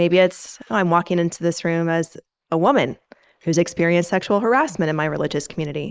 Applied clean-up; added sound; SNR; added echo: neural mask model Resemble Enhance denoiser.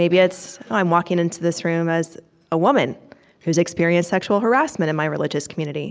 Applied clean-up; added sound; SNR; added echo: none; none; none; none.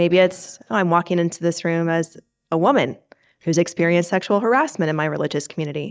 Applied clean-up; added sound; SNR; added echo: neural mask model DeepFilterNet 3.